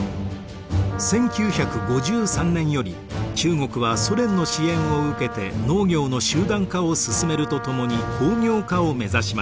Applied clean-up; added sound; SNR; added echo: none; Wind instrument, woodwind instrument; 13 dB; none.